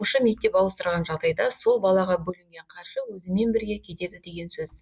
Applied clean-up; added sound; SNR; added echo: none; none; none; none.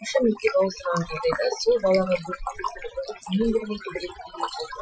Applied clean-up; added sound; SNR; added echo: classical method Wiener filter.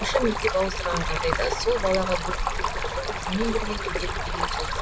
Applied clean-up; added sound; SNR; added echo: none; Stream; -1 dB; none.